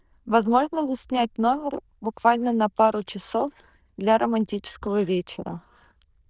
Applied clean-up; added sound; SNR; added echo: neural diffusion model UNIVERSE++.